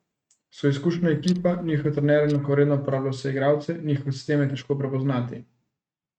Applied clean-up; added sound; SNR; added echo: neural mask model RNNoise.